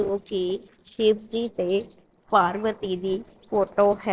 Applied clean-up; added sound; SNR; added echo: neural separator model SepFormer DNS4.